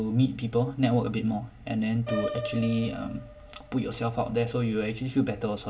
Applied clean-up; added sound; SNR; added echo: none; Piano; 13 dB; reverberation time 0.4 s.